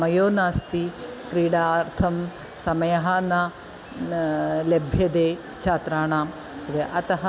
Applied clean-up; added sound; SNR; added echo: none; none; none; none.